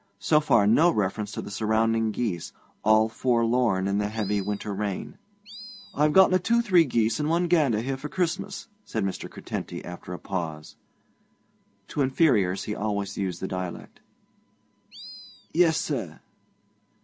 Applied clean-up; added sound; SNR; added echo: none; Animal; 18 dB; none.